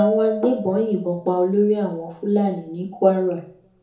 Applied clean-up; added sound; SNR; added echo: none; Bell / Percussion; 11 dB; reverberation time 0.6 s.